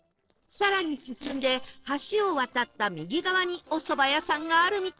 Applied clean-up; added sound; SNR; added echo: neural separator model SepFormer DNS4.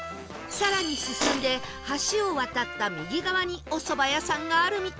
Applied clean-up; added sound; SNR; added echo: none; Fart; 1 dB; none.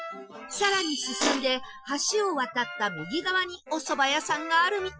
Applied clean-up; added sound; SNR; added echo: classical method Wiener filter.